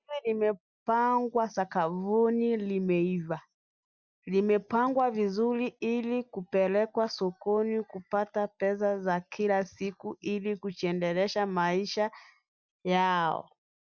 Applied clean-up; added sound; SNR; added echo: none; none; none; none.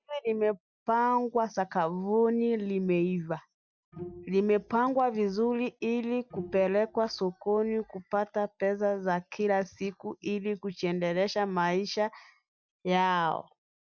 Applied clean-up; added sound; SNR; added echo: none; Bowed string instrument; 19 dB; none.